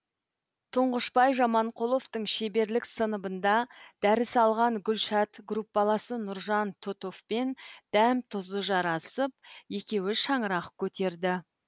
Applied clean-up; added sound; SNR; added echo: none; none; none; none.